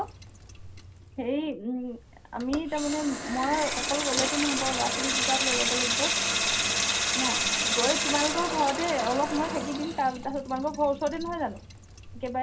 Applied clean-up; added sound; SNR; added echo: none; Sink (filling or washing) / Water tap, faucet; 0 dB; reverberation time 0.3 s.